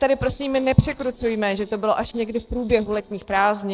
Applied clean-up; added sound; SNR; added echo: neural separator model SepFormer DNS4.